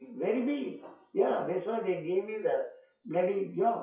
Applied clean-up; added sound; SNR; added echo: classical method WPE with log-MMSE.